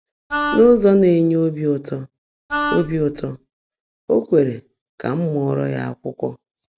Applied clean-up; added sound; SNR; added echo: none; Wind instrument, woodwind instrument; 6 dB; none.